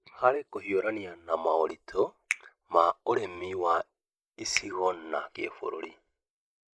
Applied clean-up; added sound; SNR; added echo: neural mask model Resemble Enhance denoiser.